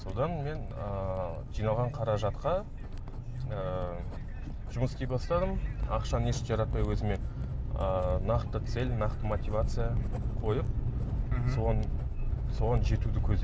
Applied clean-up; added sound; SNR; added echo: none; Writing; 19 dB; none.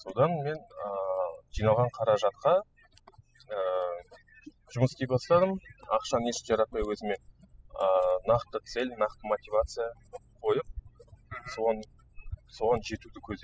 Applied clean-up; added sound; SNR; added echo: classical method spectral subtraction.